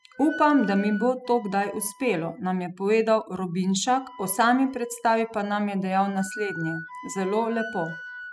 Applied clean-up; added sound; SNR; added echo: classical method spectral subtraction.